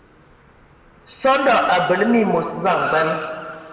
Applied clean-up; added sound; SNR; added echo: none; Car; 13 dB; reverberation time 1.9 s.